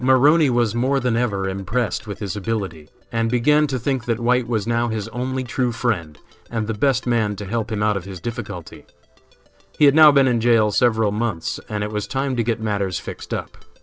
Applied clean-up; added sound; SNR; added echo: neural separator model SepFormer DNS4.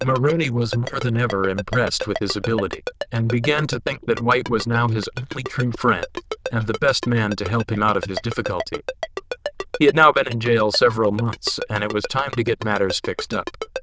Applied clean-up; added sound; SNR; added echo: neural diffusion model UNIVERSE++.